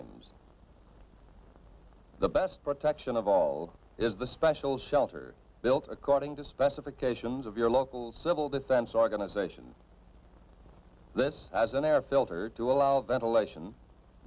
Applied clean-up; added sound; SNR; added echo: none; none; none; none.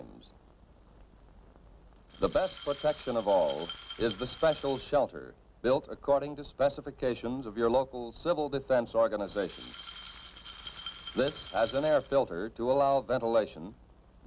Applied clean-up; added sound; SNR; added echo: none; Glass; 7 dB; none.